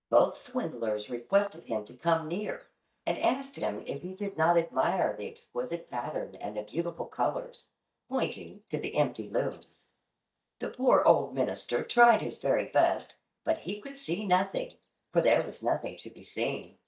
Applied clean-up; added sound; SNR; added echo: neural mask model DeepFilterNet 3.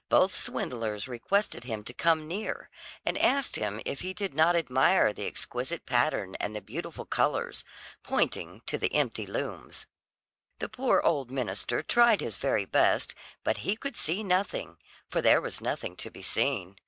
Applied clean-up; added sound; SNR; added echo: none; none; none; none.